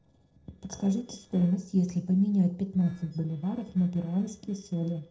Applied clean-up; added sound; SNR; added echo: neural separator model SepFormer DNS4.